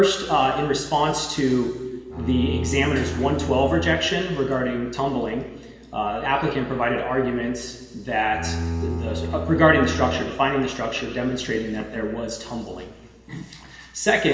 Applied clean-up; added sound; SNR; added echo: none; Bowed string instrument; 5 dB; reverberation time 1.4 s.